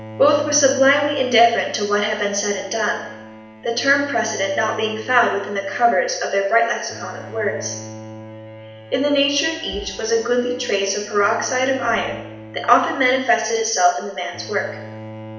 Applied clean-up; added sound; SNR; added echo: none; Bowed string instrument; 17 dB; reverberation time 0.8 s.